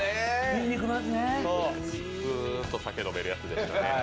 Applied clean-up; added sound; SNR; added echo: none; Slam; 20 dB; none.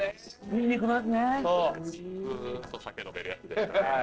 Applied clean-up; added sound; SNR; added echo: neural separator model SepFormer DNS4.